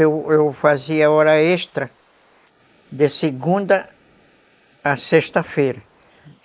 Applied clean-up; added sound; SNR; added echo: neural mask model Resemble Enhance denoiser.